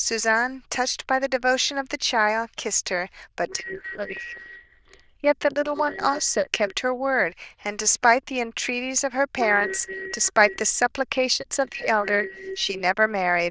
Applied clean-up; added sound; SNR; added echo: neural diffusion model UNIVERSE++.